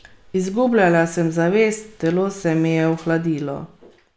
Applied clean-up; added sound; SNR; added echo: none; none; none; none.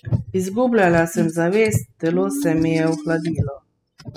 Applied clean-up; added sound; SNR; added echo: classical method spectral subtraction.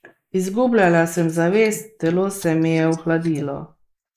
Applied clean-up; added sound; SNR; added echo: neural mask model Resemble Enhance denoiser.